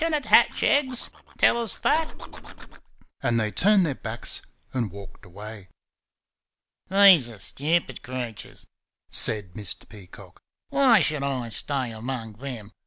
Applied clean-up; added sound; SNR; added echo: none; none; none; none.